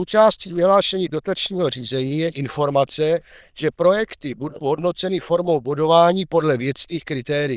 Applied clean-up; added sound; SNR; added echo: neural diffusion model UNIVERSE++.